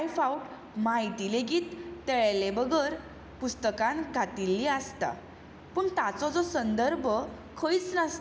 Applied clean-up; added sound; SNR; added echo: none; none; none; none.